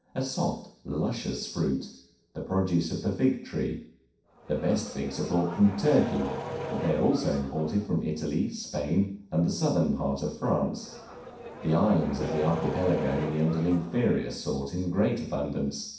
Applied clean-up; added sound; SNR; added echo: neural separator model SepFormer DNS4.